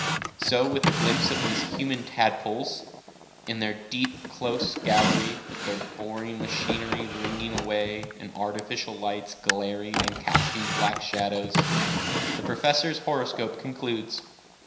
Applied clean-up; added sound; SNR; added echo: none; Drawer open or close; 1 dB; reverberation time 0.9 s.